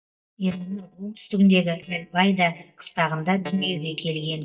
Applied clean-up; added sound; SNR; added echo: neural mask model DeepFilterNet 3.